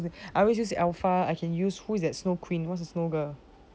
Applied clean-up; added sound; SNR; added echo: none; none; none; none.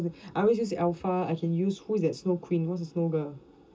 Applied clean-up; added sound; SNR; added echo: none; none; none; reverberation time 0.2 s.